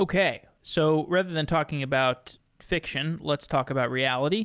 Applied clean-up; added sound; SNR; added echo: none; none; none; none.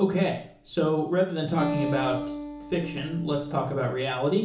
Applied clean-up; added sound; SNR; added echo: none; Acoustic guitar; 8 dB; reverberation time 0.8 s.